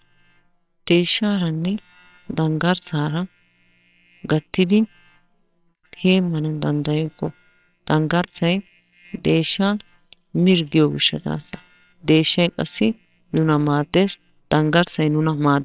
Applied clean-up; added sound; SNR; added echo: neural separator model SepFormer WHAMR!.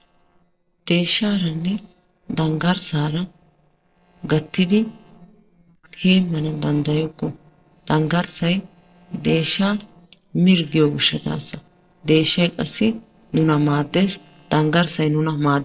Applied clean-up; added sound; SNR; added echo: neural separator model SepFormer DNS4.